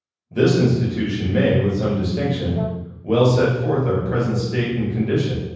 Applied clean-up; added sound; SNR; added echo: none; Brass instrument; 19 dB; reverberation time 1.1 s.